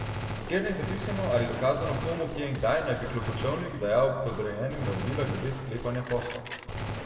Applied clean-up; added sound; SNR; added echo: none; Gunshot, gunfire; 6 dB; reverberation time 1.9 s.